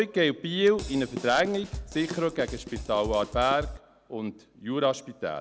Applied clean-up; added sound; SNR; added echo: none; Drum kit; 11 dB; none.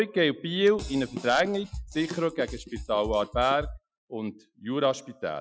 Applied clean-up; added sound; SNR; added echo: classical method Wiener filter.